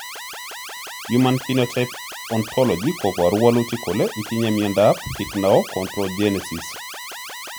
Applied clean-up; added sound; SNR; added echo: none; Alarm; 12 dB; none.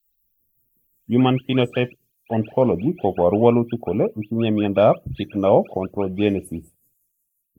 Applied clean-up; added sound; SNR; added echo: neural mask model Resemble Enhance denoiser.